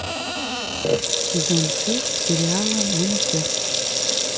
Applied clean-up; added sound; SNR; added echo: none; Sink (filling or washing) / Water tap, faucet; -4 dB; none.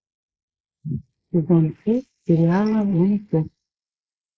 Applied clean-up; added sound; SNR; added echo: neural mask model Resemble Enhance denoiser.